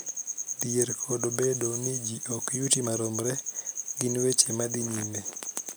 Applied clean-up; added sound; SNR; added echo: none; none; none; none.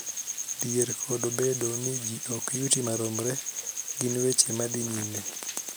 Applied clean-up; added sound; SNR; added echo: none; Water; 13 dB; none.